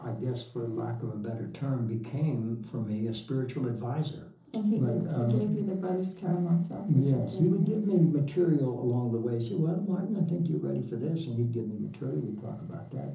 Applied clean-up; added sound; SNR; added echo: neural separator model SepFormer DNS4.